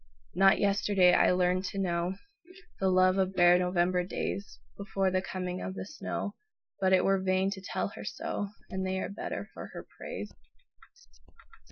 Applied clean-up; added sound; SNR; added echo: neural mask model Resemble Enhance denoiser.